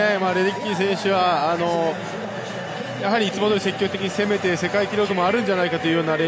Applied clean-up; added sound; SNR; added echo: none; none; none; none.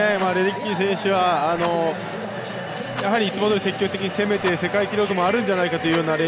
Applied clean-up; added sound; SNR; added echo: none; Rattle; 18 dB; none.